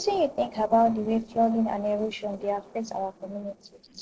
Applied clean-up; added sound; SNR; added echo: neural separator model SepFormer DNS4.